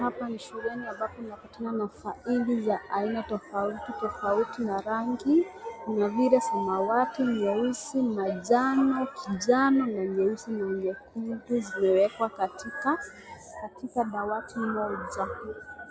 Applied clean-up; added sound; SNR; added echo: none; none; none; none.